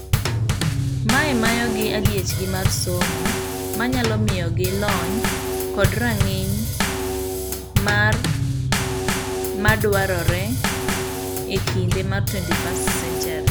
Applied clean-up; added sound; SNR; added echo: none; Bass drum / Snare drum / Drum kit; -3 dB; none.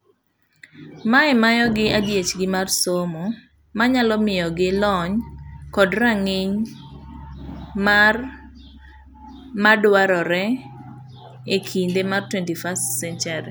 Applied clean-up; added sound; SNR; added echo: none; none; none; none.